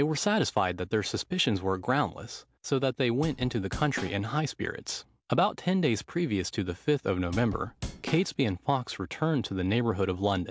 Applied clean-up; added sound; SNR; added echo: none; Drum / Drum kit; 10 dB; none.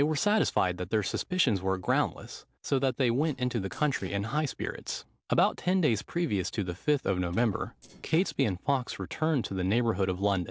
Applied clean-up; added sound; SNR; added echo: neural separator model SepFormer DNS4.